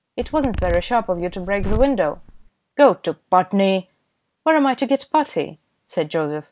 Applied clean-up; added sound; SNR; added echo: none; Zipper (clothing); 6 dB; none.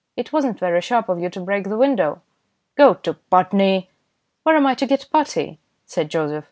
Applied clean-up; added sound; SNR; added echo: none; none; none; none.